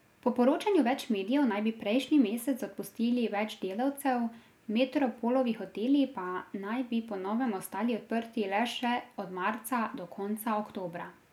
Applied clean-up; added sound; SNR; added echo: none; none; none; none.